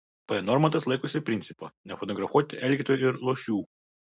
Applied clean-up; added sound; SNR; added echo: none; none; none; none.